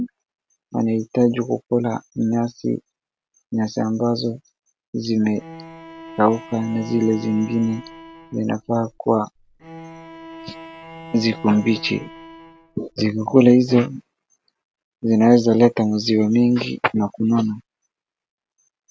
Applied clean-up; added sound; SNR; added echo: none; Bowed string instrument; 18 dB; none.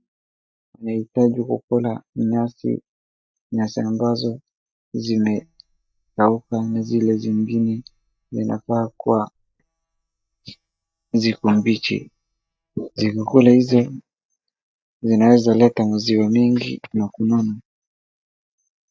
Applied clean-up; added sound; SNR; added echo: neural mask model DeepFilterNet 3.